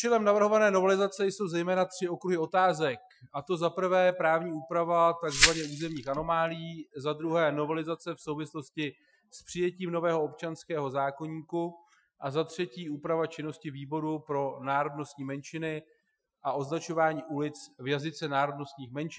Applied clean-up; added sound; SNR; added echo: classical method Wiener filter.